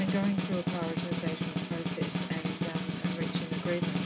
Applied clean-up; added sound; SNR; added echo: none; Snare drum; -3 dB; reverberation time 0.2 s.